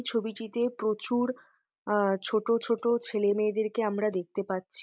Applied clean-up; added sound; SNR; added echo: none; none; none; none.